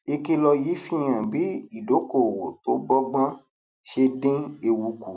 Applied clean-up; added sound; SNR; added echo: none; none; none; none.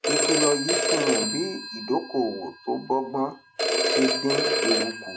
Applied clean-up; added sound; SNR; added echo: none; Telephone; -2 dB; none.